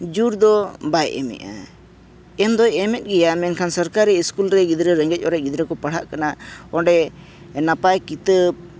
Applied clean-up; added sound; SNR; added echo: none; none; none; none.